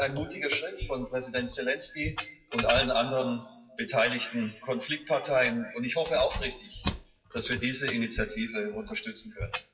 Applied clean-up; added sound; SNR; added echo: classical method WPE with log-MMSE.